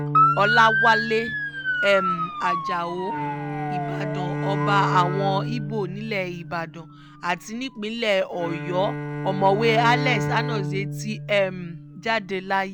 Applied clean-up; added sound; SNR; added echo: none; Bowed string instrument + Motor vehicle (road) / Siren; 2 dB; none.